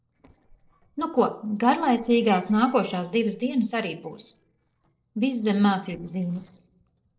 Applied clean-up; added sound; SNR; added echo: neural separator model SepFormer DNS4.